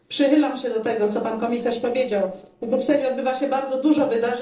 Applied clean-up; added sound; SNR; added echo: neural separator model SepFormer DNS4.